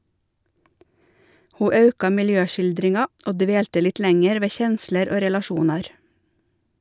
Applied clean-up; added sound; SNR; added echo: none; none; none; none.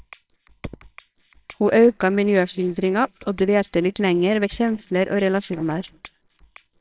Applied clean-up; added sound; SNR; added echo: neural separator model SepFormer WHAMR!.